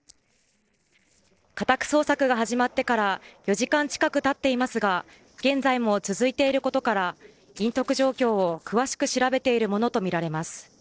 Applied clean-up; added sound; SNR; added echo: neural separator model SepFormer DNS4.